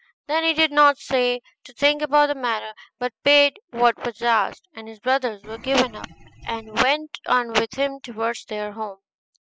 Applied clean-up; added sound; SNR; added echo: classical method spectral subtraction.